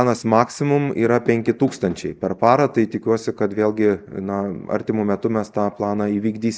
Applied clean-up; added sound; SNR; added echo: neural mask model Resemble Enhance denoiser.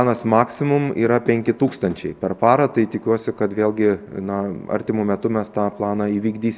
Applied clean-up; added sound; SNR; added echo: none; Knock / Wood; 19 dB; none.